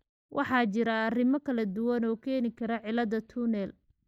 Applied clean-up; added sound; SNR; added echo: neural mask model DeepFilterNet 3.